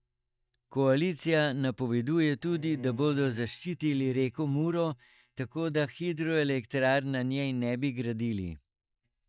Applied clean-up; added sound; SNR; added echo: neural mask model DeepFilterNet 3.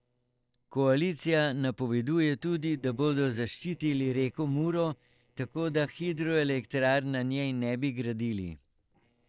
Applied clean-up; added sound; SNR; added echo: neural separator model SepFormer DNS4.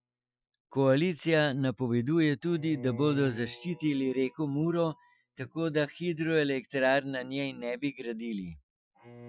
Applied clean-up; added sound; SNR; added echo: classical method Wiener filter.